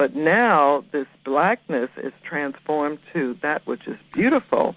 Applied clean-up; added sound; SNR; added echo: none; none; none; none.